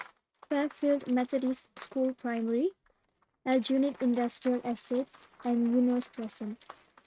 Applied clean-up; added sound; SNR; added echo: neural mask model RNNoise.